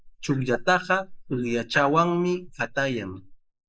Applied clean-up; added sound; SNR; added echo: neural mask model Resemble Enhance denoiser.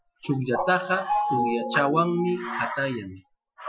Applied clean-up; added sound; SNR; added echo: classical method Wiener filter.